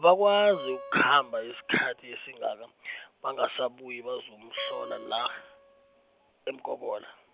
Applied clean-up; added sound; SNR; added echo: none; Acoustic guitar; 16 dB; none.